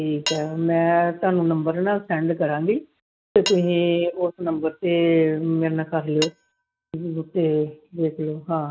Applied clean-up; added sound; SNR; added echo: neural mask model RNNoise.